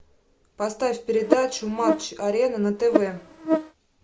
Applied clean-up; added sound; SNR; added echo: none; Buzz; 0 dB; none.